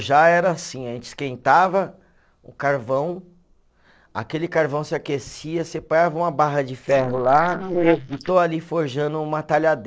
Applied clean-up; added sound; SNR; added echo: neural mask model Resemble Enhance denoiser.